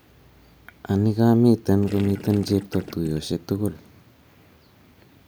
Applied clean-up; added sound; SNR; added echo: none; Gurgling; 15 dB; none.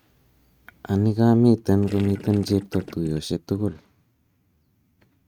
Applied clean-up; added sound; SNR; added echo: neural mask model RNNoise.